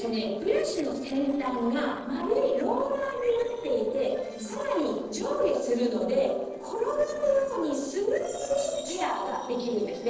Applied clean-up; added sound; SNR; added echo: neural separator model SepFormer DNS4.